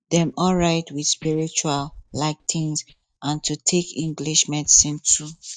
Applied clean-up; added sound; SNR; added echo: neural mask model DeepFilterNet 3.